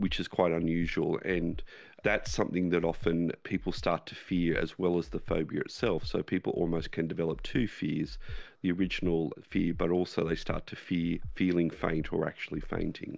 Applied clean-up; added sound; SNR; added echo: none; Breathing; 11 dB; none.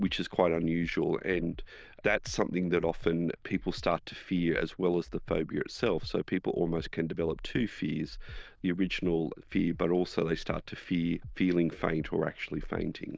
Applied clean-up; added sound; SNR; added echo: neural diffusion model UNIVERSE++.